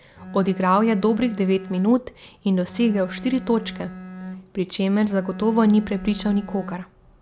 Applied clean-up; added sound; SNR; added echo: none; Bowed string instrument; 14 dB; none.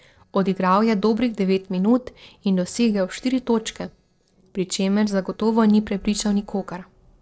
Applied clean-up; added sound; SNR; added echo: neural separator model SepFormer DNS4.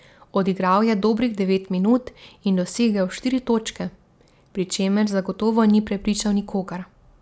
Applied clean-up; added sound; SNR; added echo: none; none; none; none.